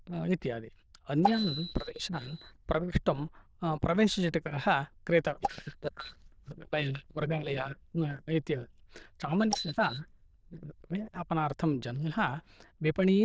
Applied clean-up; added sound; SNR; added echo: neural diffusion model UNIVERSE++.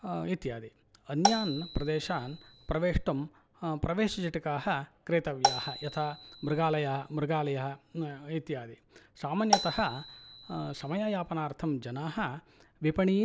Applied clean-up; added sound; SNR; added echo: none; Marimba, xylophone; 3 dB; none.